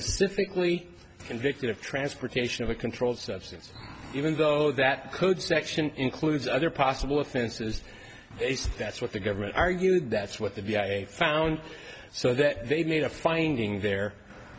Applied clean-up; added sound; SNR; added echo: none; Thump, thud; 14 dB; none.